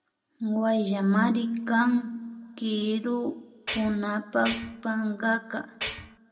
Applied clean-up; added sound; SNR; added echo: none; Tools; 8 dB; reverberation time 1.8 s.